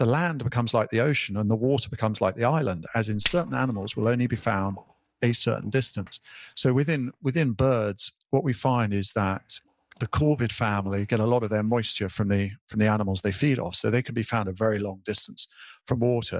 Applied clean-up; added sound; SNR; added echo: neural mask model DeepFilterNet 3.